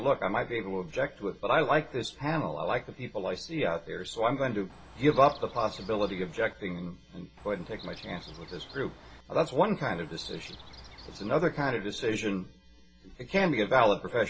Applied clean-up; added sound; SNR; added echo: none; Chirp, tweet; 20 dB; reverberation time 0.2 s.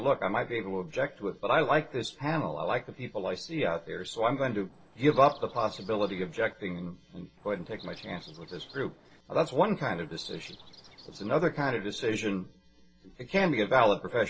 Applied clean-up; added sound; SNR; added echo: neural separator model SepFormer DNS4.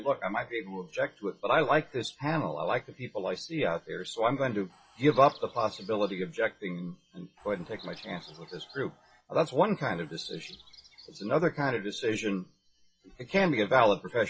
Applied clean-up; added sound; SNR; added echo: classical method WPE with log-MMSE.